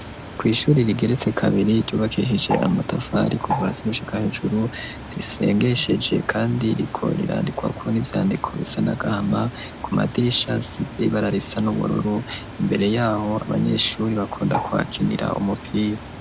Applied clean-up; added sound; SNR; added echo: none; Bird; 12 dB; none.